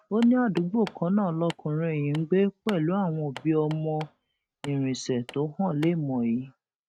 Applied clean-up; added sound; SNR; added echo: neural mask model RNNoise.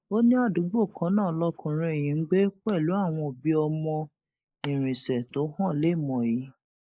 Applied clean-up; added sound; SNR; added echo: neural mask model Resemble Enhance denoiser.